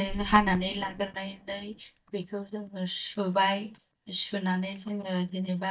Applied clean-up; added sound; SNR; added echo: neural mask model DeepFilterNet 3.